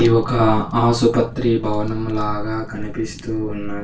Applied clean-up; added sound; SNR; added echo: none; Fire; 18 dB; reverberation time 0.2 s.